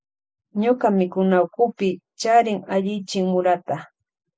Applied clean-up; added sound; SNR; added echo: none; none; none; none.